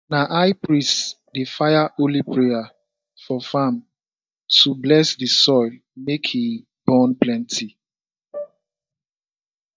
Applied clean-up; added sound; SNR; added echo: neural mask model DeepFilterNet 3.